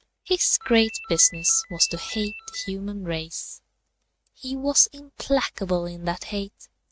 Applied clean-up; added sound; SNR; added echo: neural mask model RNNoise.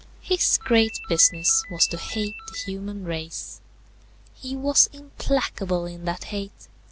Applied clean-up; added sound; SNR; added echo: none; Ringtone; 14 dB; none.